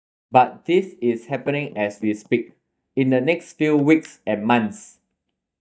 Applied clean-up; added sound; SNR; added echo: neural mask model DeepFilterNet 3.